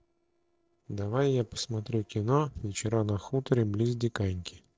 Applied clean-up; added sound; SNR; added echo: neural separator model SepFormer DNS4.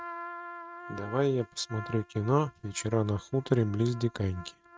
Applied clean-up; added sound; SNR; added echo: neural mask model RNNoise.